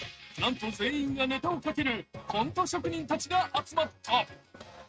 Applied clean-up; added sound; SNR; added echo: neural mask model RNNoise.